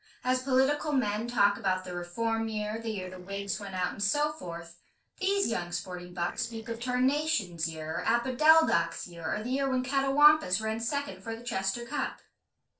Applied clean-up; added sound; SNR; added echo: neural separator model SepFormer DNS4.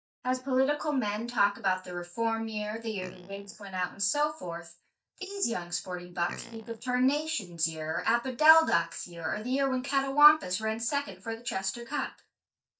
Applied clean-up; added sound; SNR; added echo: neural mask model DeepFilterNet 3.